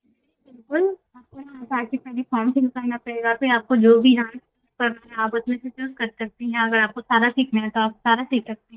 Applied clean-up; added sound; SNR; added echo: neural mask model DeepFilterNet 3.